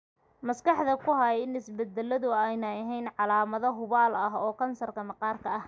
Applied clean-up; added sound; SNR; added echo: none; none; none; none.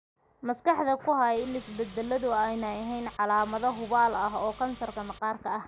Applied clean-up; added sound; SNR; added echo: none; Engine / Car; 18 dB; none.